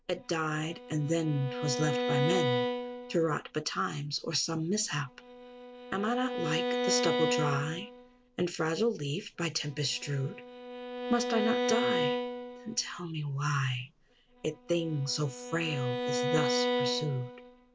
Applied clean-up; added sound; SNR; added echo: none; Bowed string instrument; 2 dB; none.